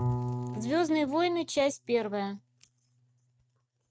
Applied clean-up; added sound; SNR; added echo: neural mask model RNNoise.